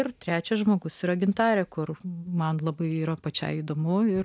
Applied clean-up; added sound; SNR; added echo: none; none; none; none.